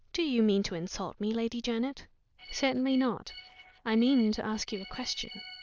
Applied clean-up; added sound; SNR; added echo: neural diffusion model UNIVERSE++.